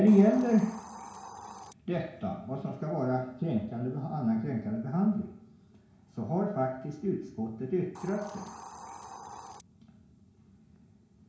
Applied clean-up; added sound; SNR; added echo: none; Hiss; 20 dB; reverberation time 0.6 s.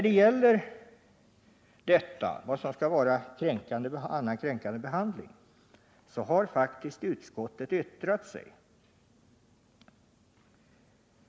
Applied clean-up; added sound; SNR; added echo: none; none; none; none.